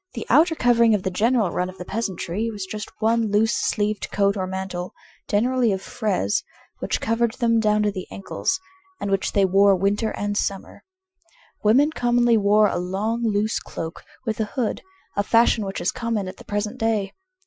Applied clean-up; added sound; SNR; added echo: classical method Wiener filter.